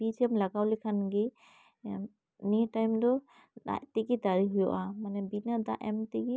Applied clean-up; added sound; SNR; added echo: none; none; none; none.